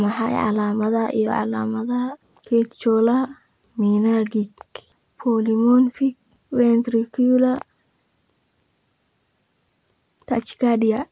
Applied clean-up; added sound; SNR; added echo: none; none; none; none.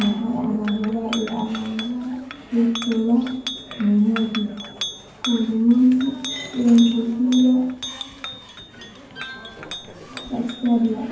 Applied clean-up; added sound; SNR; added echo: none; Chink, clink; 13 dB; reverberation time 0.9 s.